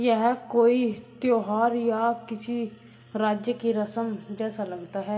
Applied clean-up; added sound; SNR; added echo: none; none; none; reverberation time 1.3 s.